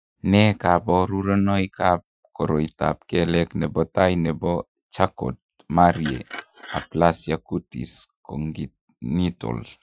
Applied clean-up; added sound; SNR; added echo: classical method Wiener filter.